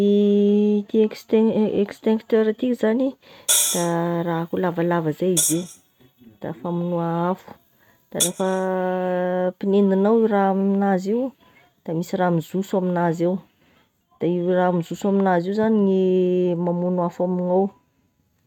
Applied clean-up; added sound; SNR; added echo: neural mask model RNNoise.